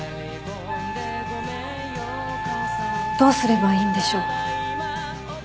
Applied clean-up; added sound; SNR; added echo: none; Wind instrument, woodwind instrument; 3 dB; none.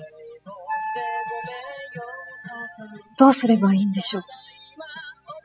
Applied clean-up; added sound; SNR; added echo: classical method spectral subtraction.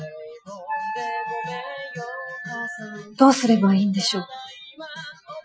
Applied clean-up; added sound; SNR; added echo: classical method Wiener filter.